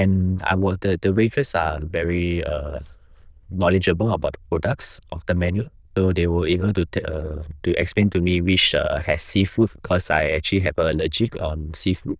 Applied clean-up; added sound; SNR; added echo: neural diffusion model UNIVERSE++.